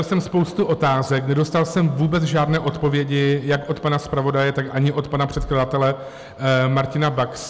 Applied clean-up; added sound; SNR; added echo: none; none; none; none.